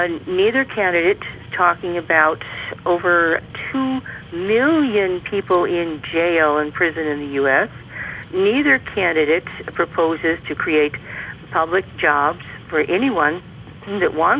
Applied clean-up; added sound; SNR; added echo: none; none; none; none.